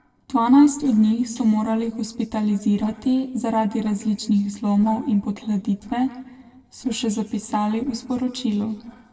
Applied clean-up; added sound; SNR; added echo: neural separator model SepFormer DNS4.